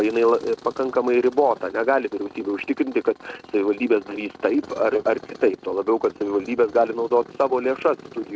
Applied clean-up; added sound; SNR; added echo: neural mask model RNNoise.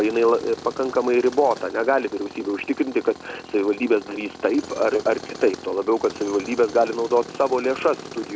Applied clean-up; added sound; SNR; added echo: none; Tools; 16 dB; none.